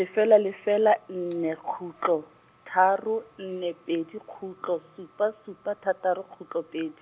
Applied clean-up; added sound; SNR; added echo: none; none; none; none.